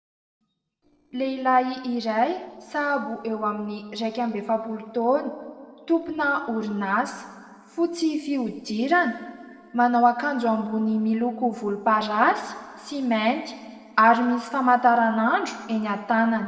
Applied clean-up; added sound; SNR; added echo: neural separator model SepFormer DNS4.